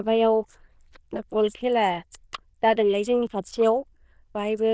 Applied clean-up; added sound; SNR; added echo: neural diffusion model UNIVERSE++.